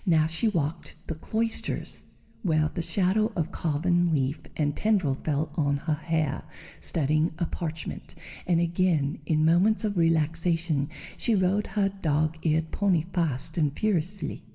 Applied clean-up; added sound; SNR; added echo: none; none; none; reverberation time 2.1 s.